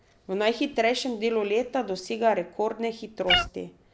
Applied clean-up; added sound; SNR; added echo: none; Meow; 0 dB; none.